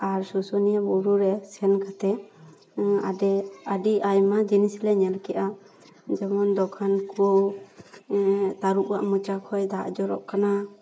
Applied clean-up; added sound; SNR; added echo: none; none; none; none.